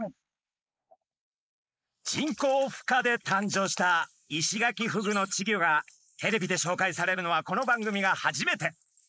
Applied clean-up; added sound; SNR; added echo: neural mask model Resemble Enhance denoiser.